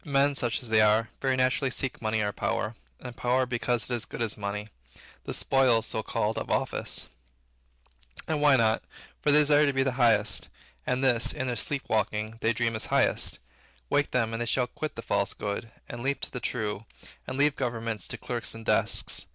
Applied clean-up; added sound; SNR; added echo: none; none; none; none.